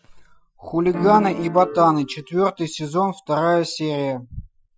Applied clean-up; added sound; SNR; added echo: classical method Wiener filter.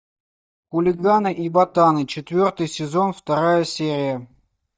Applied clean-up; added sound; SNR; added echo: neural mask model DeepFilterNet 3.